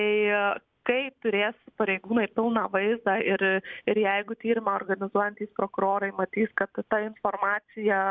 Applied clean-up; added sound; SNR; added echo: none; none; none; none.